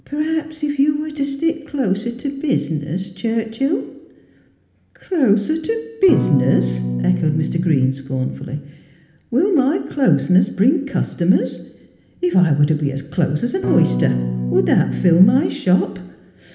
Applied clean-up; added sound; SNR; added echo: none; Electric guitar / Strum; 2 dB; reverberation time 1.1 s.